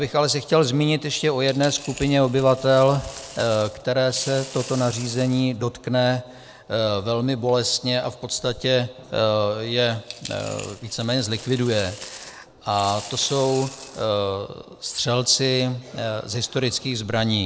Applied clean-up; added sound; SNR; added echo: none; Coin (dropping); 19 dB; none.